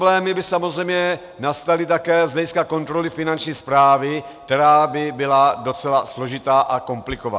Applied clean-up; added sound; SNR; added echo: none; none; none; none.